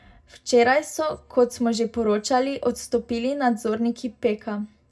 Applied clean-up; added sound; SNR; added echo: none; none; none; reverberation time 0.2 s.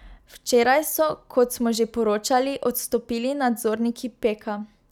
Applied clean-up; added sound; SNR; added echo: none; none; none; none.